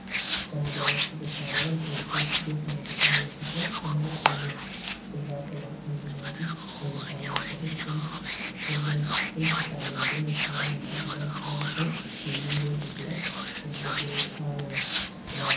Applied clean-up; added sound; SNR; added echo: none; Hands; -1 dB; reverberation time 0.5 s.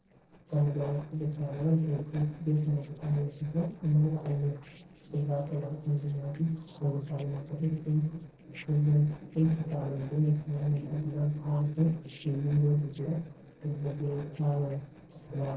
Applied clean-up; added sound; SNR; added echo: neural separator model SepFormer DNS4.